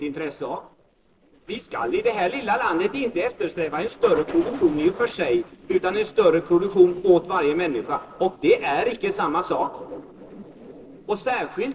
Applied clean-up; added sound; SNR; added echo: neural separator model SepFormer DNS4.